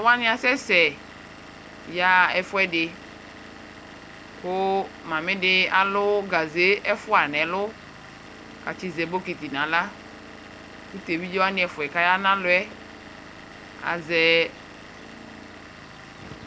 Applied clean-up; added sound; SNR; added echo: none; Engine / Vehicle; 17 dB; none.